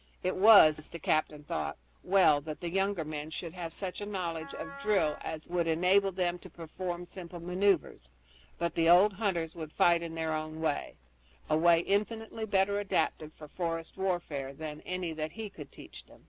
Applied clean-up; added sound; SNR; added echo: none; Wind instrument, woodwind instrument; 16 dB; none.